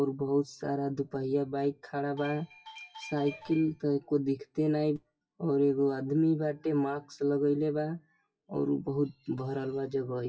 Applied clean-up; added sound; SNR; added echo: classical method WPE with log-MMSE.